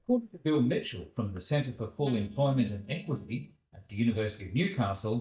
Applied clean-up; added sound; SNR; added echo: neural mask model DeepFilterNet 3.